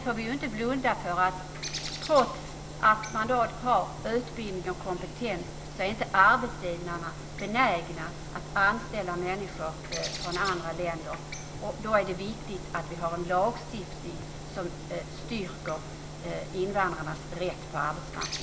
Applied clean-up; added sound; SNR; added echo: none; Bird; 13 dB; reverberation time 1.0 s.